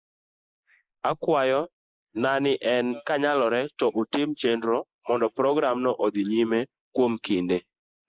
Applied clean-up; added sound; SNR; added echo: neural mask model Resemble Enhance denoiser.